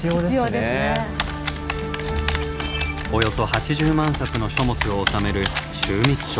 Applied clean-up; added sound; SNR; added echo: none; Typing; 6 dB; none.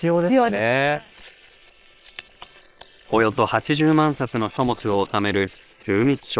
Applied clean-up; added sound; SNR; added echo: neural separator model SepFormer WHAM!.